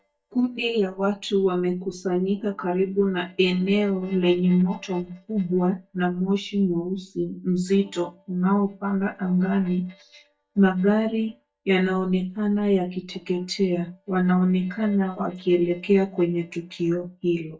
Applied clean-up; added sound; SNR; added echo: neural mask model DeepFilterNet 3.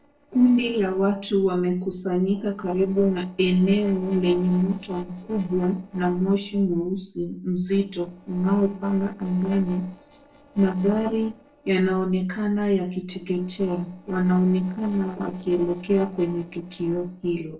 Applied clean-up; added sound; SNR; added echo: neural separator model SepFormer DNS4.